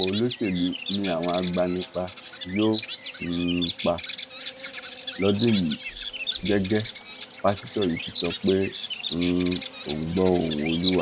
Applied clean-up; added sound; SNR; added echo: none; Bird vocalization, bird call, bird song; 3 dB; none.